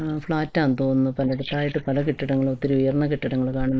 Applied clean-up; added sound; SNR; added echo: neural mask model Resemble Enhance denoiser.